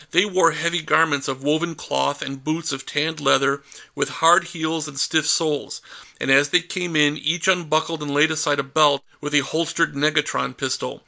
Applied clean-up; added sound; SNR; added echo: none; none; none; none.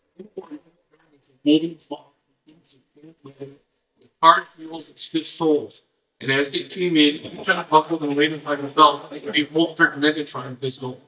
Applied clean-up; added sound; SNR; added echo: neural mask model DeepFilterNet 3.